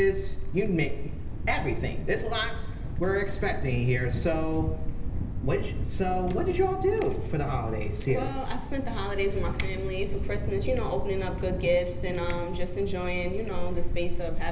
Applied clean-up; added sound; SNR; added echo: none; Thunder; -1 dB; reverberation time 1.4 s.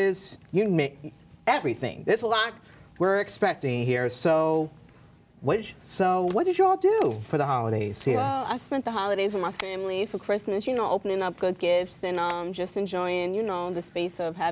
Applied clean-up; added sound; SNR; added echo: none; none; none; none.